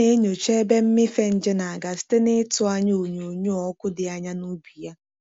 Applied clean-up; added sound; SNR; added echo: none; none; none; none.